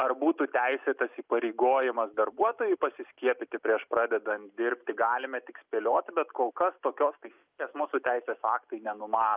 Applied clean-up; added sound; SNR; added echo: none; none; none; none.